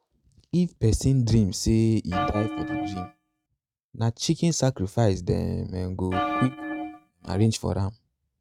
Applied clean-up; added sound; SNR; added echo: neural mask model RNNoise.